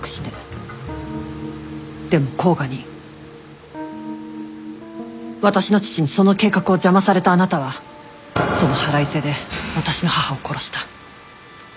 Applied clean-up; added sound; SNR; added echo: none; none; none; none.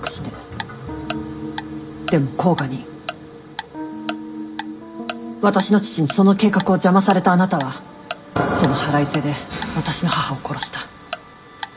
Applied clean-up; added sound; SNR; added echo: none; Tick-tock; 15 dB; reverberation time 0.3 s.